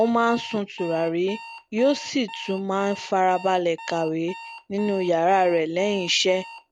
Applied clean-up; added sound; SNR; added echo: none; Alarm; 17 dB; none.